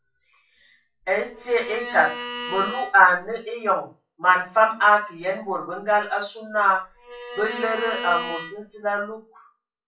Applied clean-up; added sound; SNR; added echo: classical method WPE with log-MMSE.